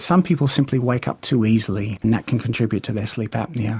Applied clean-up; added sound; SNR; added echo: none; none; none; none.